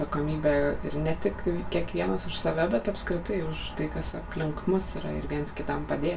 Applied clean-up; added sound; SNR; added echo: none; none; none; reverberation time 0.2 s.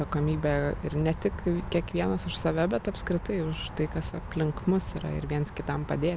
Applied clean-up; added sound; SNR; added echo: none; none; none; none.